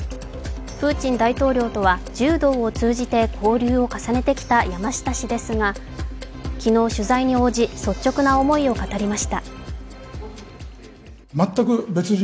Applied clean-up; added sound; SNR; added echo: none; none; none; none.